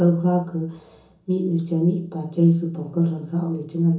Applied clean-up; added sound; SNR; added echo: none; none; none; reverberation time 0.7 s.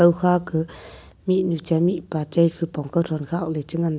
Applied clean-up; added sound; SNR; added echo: none; none; none; none.